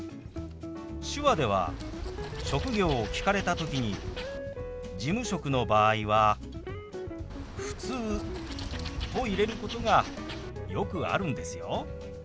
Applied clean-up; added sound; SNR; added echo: none; Wild animals; 9 dB; none.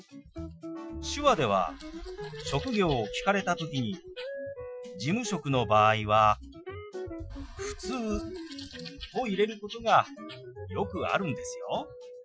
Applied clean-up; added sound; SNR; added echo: classical method Wiener filter.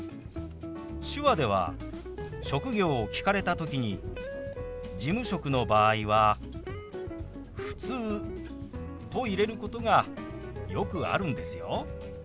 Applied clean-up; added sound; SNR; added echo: none; none; none; none.